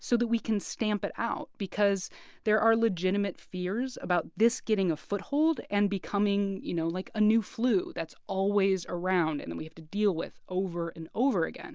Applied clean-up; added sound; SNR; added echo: none; none; none; none.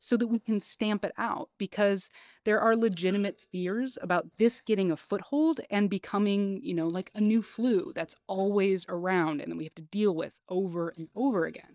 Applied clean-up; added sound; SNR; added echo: neural mask model DeepFilterNet 3.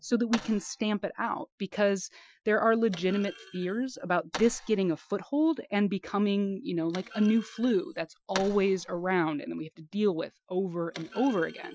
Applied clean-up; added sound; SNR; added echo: classical method Wiener filter.